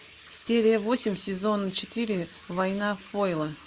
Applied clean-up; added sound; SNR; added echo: none; none; none; none.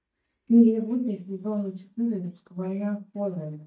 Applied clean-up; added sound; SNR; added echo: neural mask model DeepFilterNet 3.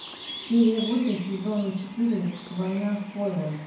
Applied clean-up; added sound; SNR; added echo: none; Bird; 15 dB; reverberation time 0.9 s.